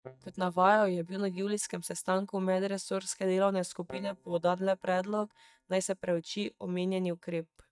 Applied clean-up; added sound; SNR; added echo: neural mask model DeepFilterNet 3.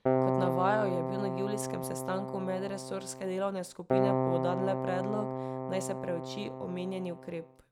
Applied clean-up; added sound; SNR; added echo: none; Keyboard (musical); -2 dB; none.